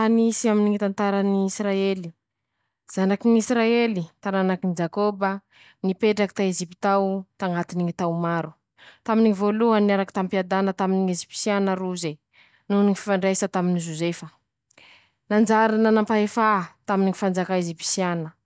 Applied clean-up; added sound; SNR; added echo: none; none; none; none.